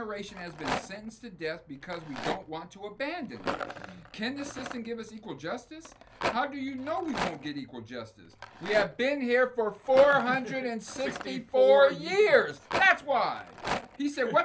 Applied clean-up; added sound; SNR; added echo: none; Rattle; 11 dB; none.